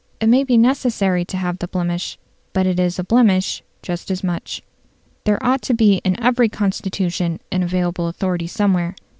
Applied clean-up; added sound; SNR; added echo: none; none; none; none.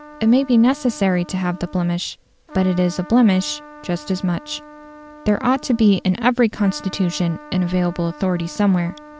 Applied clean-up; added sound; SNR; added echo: none; Trumpet; 20 dB; none.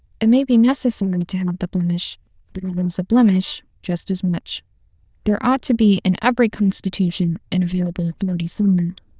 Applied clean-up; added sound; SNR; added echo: neural diffusion model UNIVERSE++.